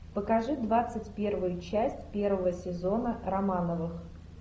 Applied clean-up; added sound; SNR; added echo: none; none; none; none.